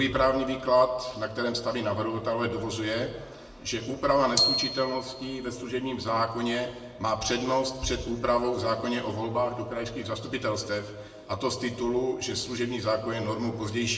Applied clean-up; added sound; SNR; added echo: none; Glockenspiel; 5 dB; reverberation time 0.8 s.